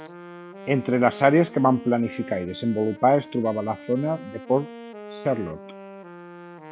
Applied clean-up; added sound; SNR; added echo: none; Wind instrument, woodwind instrument; 16 dB; none.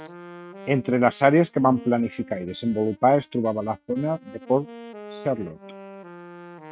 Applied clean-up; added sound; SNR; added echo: neural mask model RNNoise.